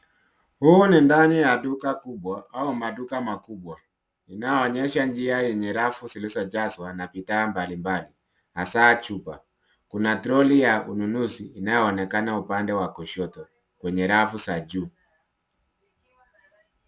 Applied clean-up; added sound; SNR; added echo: none; none; none; none.